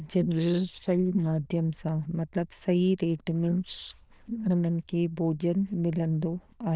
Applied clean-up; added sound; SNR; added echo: neural diffusion model UNIVERSE++.